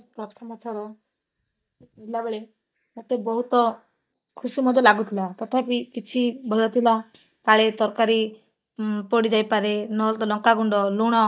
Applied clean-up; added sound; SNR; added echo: neural mask model DeepFilterNet 3.